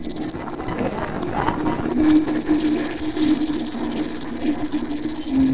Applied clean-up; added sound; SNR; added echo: neural separator model SepFormer DNS4.